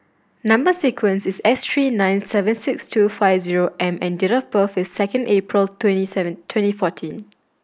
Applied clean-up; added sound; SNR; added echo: neural mask model Resemble Enhance denoiser.